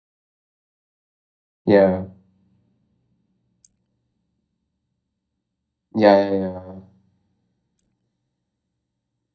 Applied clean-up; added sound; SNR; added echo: neural mask model DeepFilterNet 3.